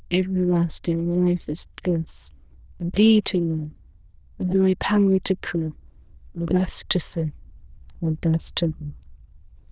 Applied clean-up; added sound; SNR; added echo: neural diffusion model UNIVERSE++.